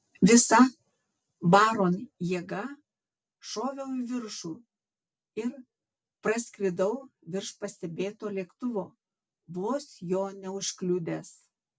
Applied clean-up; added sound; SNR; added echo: none; none; none; none.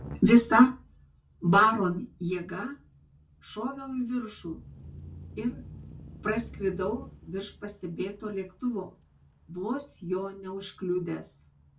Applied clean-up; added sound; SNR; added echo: none; Engine starting / Accelerating, revving, vroom / Motor vehicle (road); 19 dB; reverberation time 0.2 s.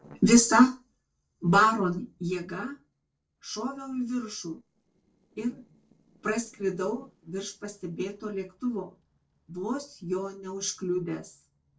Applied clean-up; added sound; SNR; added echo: neural separator model SepFormer DNS4.